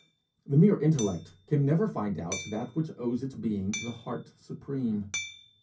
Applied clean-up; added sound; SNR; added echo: none; Hammer; 15 dB; reverberation time 0.3 s.